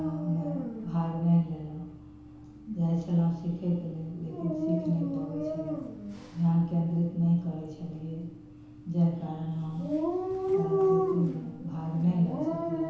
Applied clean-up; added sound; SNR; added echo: none; Dog; 4 dB; reverberation time 0.9 s.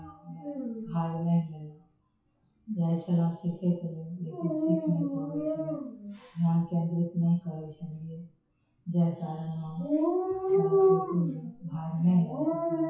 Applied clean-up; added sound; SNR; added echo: classical method WPE with log-MMSE.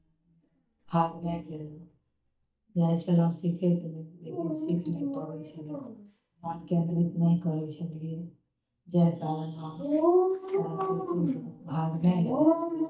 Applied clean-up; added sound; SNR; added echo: neural mask model DeepFilterNet 3.